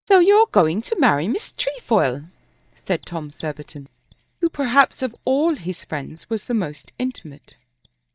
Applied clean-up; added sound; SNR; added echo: neural mask model DeepFilterNet 3.